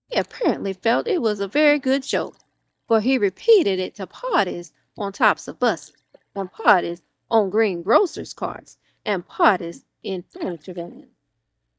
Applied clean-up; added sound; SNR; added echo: neural mask model DeepFilterNet 3.